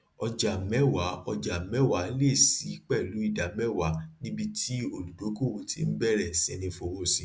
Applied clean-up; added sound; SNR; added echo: none; none; none; none.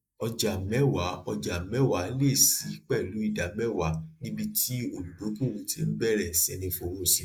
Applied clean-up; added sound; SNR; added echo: neural mask model Resemble Enhance denoiser.